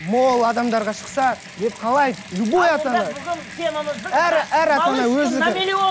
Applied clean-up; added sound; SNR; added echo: none; Bathtub (filling or washing) / Water tap, faucet; 17 dB; none.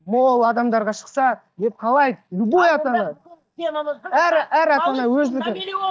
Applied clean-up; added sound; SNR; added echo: neural mask model DeepFilterNet 3.